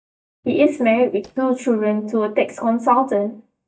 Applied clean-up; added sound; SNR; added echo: neural mask model DeepFilterNet 3.